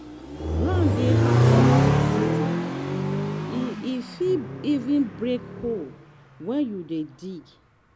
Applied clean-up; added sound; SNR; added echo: none; Accelerating, revving, vroom; -5 dB; none.